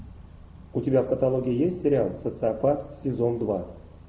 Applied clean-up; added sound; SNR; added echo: none; none; none; none.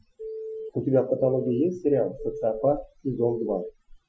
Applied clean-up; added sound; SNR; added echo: classical method Wiener filter.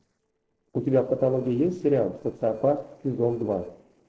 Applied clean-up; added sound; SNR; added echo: neural separator model SepFormer DNS4.